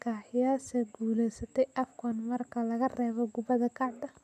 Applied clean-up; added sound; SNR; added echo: none; none; none; none.